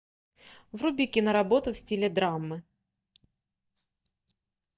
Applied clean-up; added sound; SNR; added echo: neural mask model DeepFilterNet 3.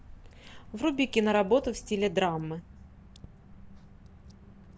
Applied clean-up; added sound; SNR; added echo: none; Drip / Water; 18 dB; none.